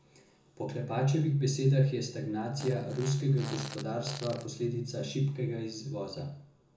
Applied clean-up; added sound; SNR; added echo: none; Fart; 15 dB; reverberation time 0.6 s.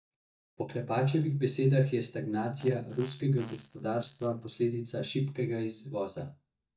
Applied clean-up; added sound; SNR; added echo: neural mask model DeepFilterNet 3.